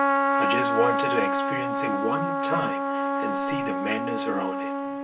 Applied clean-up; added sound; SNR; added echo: none; Trumpet; -4 dB; reverberation time 0.2 s.